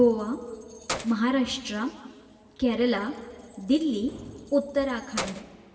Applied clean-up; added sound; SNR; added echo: none; Keys jangling; 14 dB; reverberation time 1.9 s.